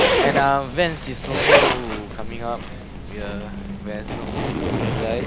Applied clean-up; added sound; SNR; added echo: none; Zipper (clothing); -4 dB; none.